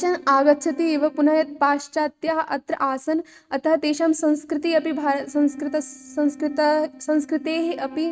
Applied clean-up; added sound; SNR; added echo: neural mask model RNNoise.